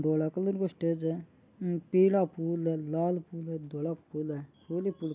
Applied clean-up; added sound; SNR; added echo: none; none; none; none.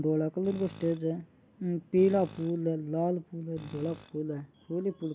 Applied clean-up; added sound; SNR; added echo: none; Tools; 20 dB; none.